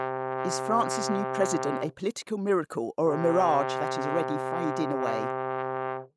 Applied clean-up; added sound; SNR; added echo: none; Brass instrument; 2 dB; none.